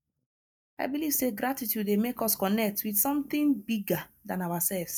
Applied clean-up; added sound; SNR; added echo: neural mask model DeepFilterNet 3.